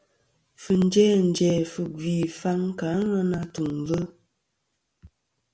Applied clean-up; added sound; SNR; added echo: none; none; none; none.